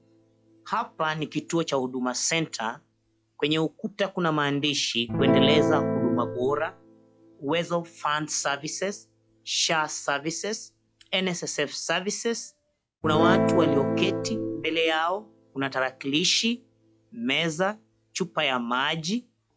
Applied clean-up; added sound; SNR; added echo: classical method log-MMSE.